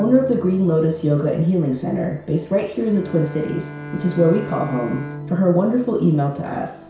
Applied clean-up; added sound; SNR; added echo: none; Bowed string instrument; 15 dB; reverberation time 0.6 s.